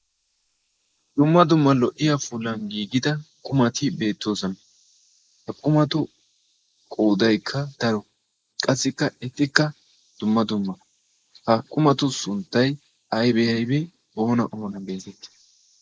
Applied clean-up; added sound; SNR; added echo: neural mask model Resemble Enhance denoiser.